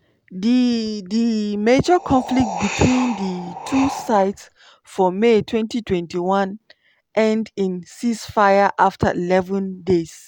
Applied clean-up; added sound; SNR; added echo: none; Wind; 10 dB; none.